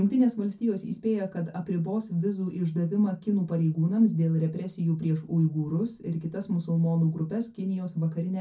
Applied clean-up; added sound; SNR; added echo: none; none; none; reverberation time 0.3 s.